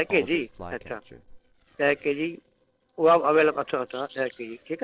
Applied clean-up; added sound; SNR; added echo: neural separator model SepFormer DNS4.